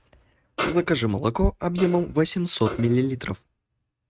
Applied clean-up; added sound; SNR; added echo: neural mask model RNNoise.